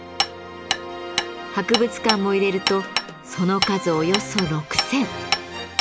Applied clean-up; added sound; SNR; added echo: none; Hammer; 4 dB; none.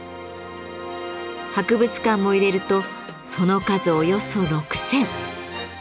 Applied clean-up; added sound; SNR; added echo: none; none; none; none.